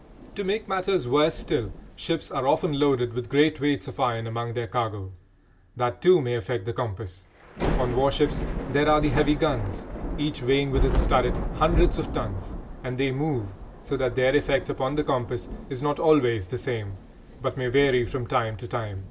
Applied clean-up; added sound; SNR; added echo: none; Thunder / Rain; 7 dB; none.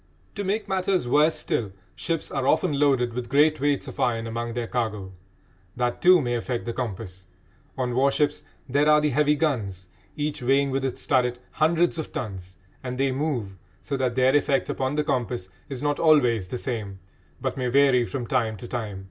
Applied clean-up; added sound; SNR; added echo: none; none; none; none.